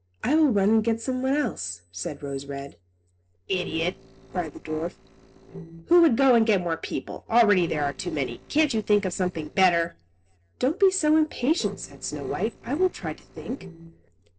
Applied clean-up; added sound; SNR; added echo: neural separator model SepFormer DNS4.